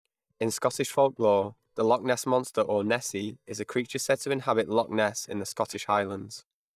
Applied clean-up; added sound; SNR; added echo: neural mask model DeepFilterNet 3.